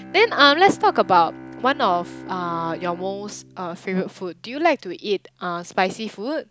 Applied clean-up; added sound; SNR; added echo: none; Bowed string instrument; 19 dB; none.